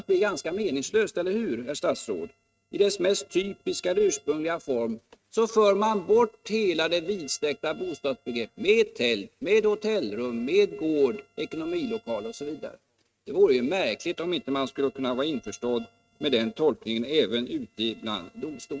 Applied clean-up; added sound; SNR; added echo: neural mask model RNNoise.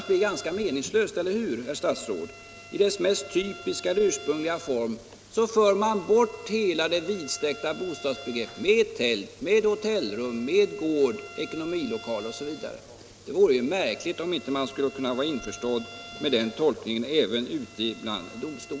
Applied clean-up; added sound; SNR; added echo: none; Bowed string instrument; 20 dB; none.